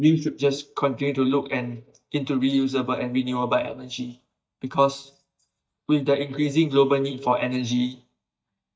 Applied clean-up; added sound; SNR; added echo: neural mask model DeepFilterNet 3.